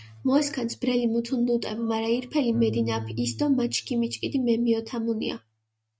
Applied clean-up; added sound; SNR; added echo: neural mask model RNNoise.